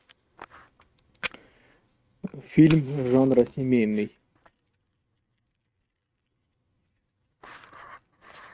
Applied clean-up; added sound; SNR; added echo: neural mask model RNNoise.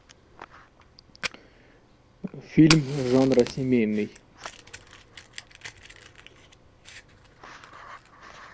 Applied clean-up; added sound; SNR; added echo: none; Fire; 11 dB; none.